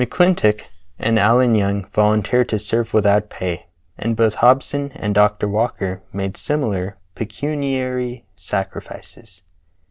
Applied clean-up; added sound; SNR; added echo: none; none; none; none.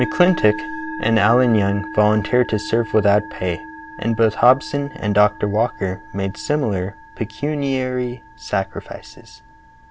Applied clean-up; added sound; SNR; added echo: none; Musical instrument; 14 dB; none.